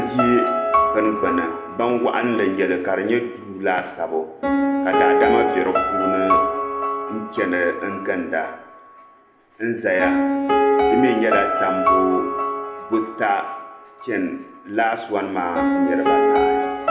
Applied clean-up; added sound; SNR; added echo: none; Piano; -1 dB; reverberation time 0.7 s.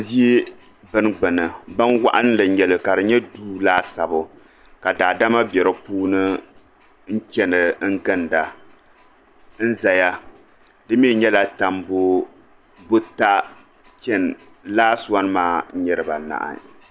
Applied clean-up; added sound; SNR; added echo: none; none; none; none.